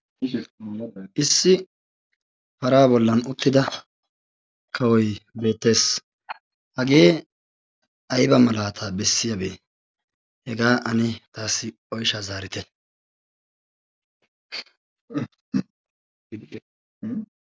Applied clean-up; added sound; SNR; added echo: none; none; none; none.